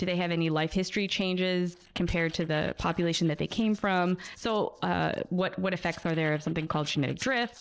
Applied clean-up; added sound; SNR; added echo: neural separator model SepFormer DNS4.